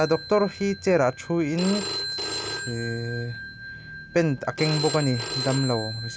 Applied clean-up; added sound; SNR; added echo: none; Telephone; 8 dB; none.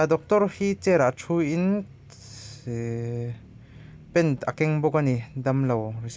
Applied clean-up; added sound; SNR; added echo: none; none; none; none.